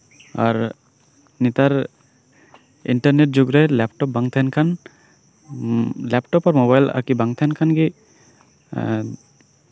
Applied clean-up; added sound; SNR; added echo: none; none; none; none.